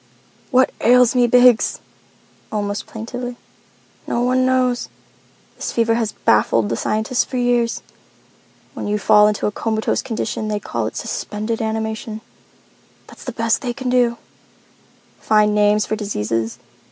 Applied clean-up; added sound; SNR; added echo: none; none; none; none.